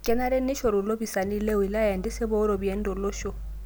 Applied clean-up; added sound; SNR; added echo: none; none; none; none.